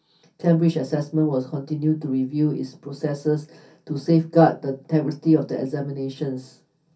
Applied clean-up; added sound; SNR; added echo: none; none; none; reverberation time 0.3 s.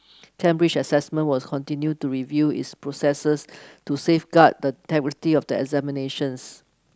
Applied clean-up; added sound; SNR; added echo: none; none; none; none.